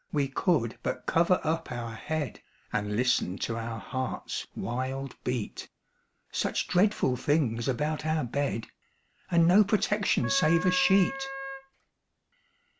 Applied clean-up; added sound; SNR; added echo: none; Wind instrument, woodwind instrument; 8 dB; none.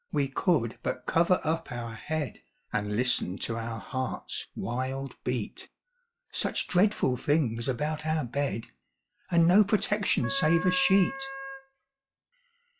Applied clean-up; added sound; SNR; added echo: classical method log-MMSE.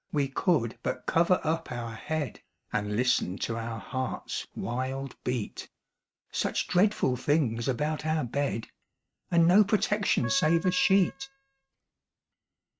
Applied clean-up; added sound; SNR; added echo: neural mask model RNNoise.